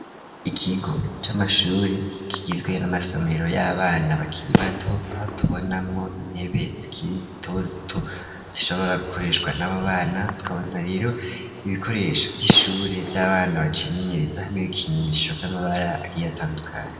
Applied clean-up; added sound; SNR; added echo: none; Fireworks; 9 dB; reverberation time 1.8 s.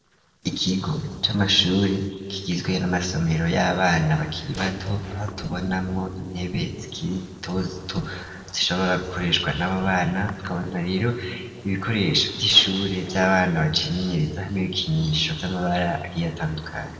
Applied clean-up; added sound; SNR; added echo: neural separator model SepFormer DNS4.